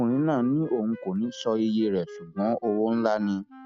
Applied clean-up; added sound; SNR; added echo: none; Wind instrument, woodwind instrument; 20 dB; none.